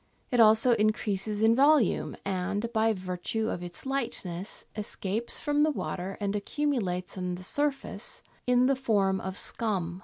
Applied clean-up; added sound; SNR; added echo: none; none; none; none.